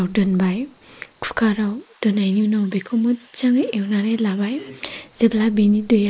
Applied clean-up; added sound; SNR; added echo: neural mask model Resemble Enhance denoiser.